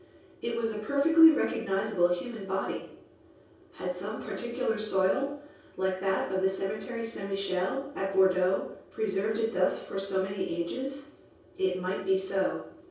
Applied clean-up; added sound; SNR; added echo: none; none; none; reverberation time 0.6 s.